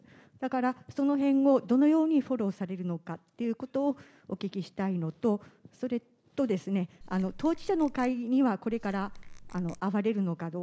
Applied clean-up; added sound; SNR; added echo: none; Squeak / Tools; 15 dB; none.